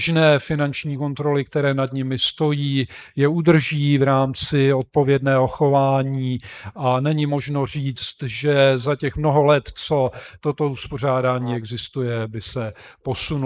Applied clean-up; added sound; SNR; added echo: neural mask model Resemble Enhance denoiser.